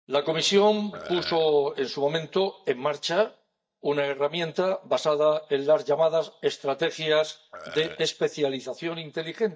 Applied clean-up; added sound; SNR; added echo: neural mask model DeepFilterNet 3.